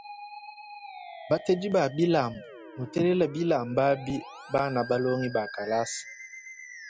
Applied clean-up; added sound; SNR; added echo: none; Musical instrument; 15 dB; none.